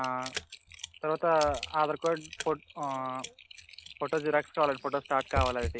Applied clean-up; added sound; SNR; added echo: none; Typing; 10 dB; none.